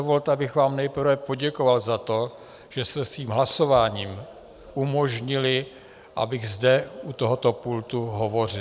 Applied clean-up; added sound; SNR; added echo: none; none; none; none.